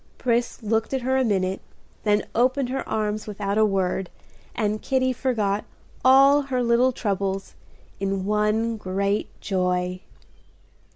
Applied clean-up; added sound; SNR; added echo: none; none; none; none.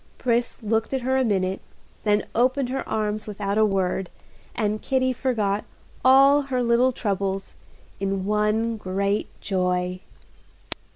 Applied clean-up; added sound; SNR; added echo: neural mask model Resemble Enhance denoiser.